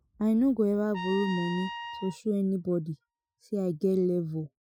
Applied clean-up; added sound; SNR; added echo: classical method Wiener filter.